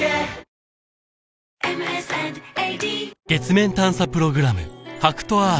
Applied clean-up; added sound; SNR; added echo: none; none; none; none.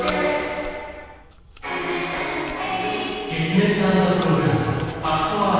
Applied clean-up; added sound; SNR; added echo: none; Chewing, mastication; 18 dB; reverberation time 2.2 s.